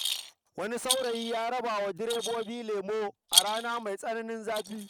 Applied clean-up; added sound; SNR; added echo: neural mask model RNNoise.